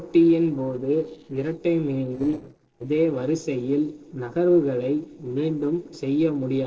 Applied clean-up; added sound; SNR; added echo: neural separator model SepFormer DNS4.